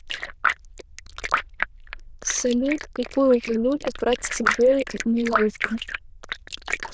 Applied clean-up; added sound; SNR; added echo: neural diffusion model UNIVERSE++.